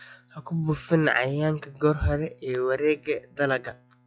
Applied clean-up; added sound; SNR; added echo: classical method log-MMSE.